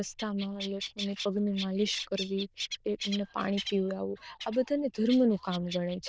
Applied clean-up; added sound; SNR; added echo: neural diffusion model UNIVERSE++.